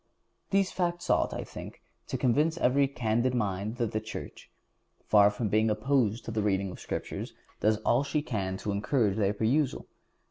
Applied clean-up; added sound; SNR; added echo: none; none; none; none.